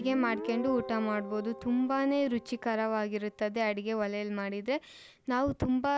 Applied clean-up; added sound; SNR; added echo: none; Guitar; 14 dB; none.